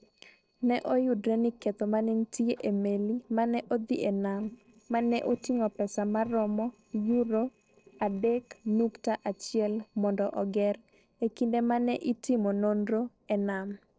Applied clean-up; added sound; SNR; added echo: neural separator model SepFormer DNS4.